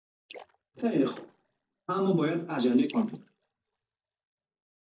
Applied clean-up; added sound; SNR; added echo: neural mask model DeepFilterNet 3.